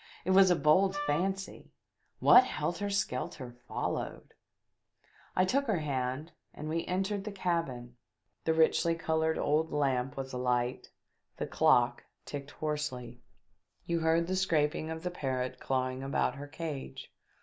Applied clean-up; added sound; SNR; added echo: none; Wind instrument, woodwind instrument; 8 dB; none.